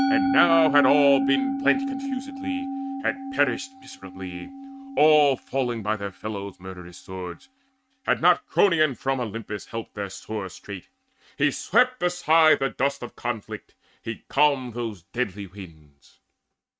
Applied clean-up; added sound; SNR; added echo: neural mask model RNNoise.